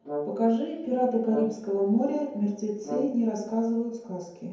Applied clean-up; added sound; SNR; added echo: none; Brass instrument; 11 dB; reverberation time 0.9 s.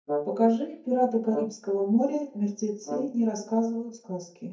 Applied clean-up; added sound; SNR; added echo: neural mask model DeepFilterNet 3.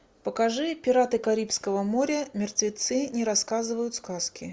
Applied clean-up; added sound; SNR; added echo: none; none; none; none.